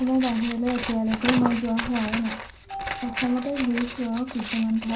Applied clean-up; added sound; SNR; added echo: none; Scissors; 8 dB; reverberation time 0.3 s.